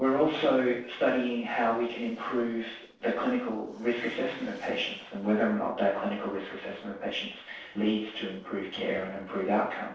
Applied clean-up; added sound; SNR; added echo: neural separator model SepFormer DNS4.